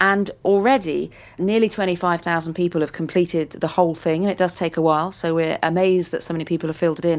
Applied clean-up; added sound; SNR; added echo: none; none; none; none.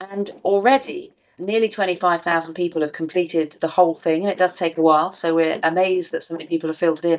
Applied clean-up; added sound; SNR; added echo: neural mask model DeepFilterNet 3.